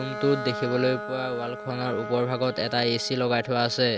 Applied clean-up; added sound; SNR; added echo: none; Bowed string instrument; 10 dB; none.